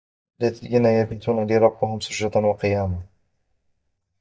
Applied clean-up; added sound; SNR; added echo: neural mask model DeepFilterNet 3.